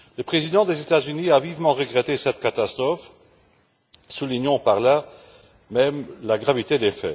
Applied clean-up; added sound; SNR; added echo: none; none; none; none.